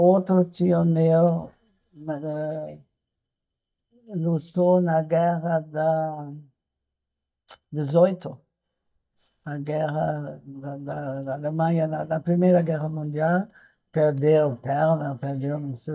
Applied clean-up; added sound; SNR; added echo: neural mask model DeepFilterNet 3.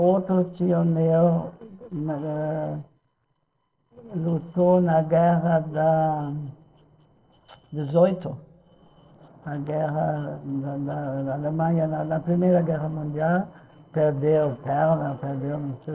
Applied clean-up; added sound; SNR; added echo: neural separator model SepFormer DNS4.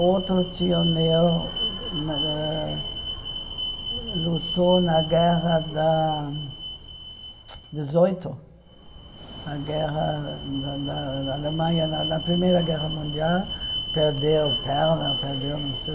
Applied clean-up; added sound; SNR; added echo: none; Alarm; 8 dB; reverberation time 0.7 s.